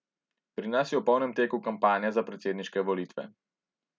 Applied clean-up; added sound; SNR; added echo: none; none; none; none.